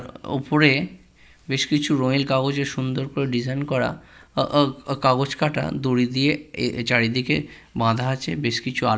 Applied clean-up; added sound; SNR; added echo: none; none; none; none.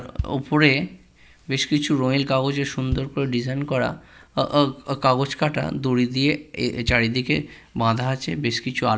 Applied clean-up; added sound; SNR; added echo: none; Bass drum; 14 dB; none.